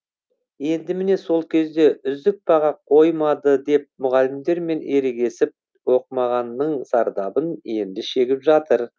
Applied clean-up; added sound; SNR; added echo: none; none; none; none.